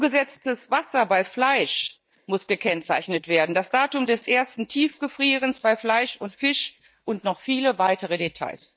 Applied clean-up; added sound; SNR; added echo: neural mask model DeepFilterNet 3.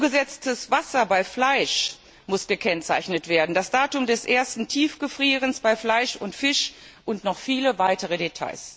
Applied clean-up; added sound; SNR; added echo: none; none; none; none.